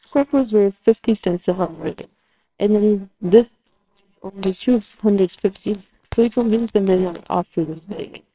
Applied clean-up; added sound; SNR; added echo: neural separator model SepFormer WHAMR!.